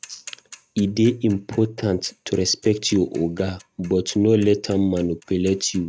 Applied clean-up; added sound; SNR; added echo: neural mask model RNNoise.